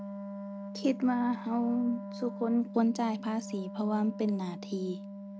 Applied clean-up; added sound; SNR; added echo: none; Wind instrument, woodwind instrument; 10 dB; none.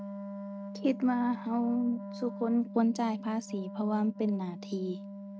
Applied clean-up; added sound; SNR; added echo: neural mask model RNNoise.